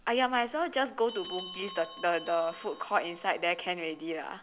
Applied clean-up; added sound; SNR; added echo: none; Bell; 17 dB; none.